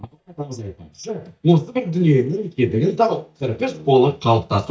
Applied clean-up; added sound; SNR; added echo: neural mask model DeepFilterNet 3.